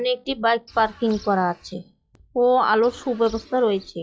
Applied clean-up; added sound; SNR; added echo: classical method log-MMSE.